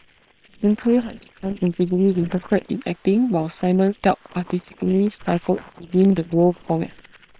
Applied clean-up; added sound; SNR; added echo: neural separator model SepFormer WHAM!.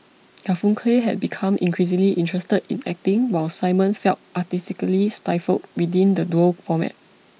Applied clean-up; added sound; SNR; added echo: none; none; none; none.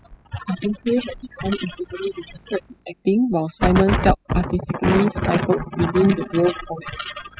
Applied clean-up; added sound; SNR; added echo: classical method spectral subtraction.